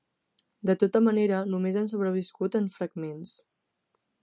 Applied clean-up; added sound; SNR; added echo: none; none; none; none.